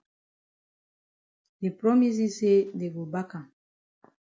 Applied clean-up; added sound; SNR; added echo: none; none; none; none.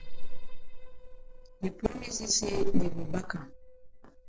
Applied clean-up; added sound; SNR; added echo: neural separator model SepFormer DNS4.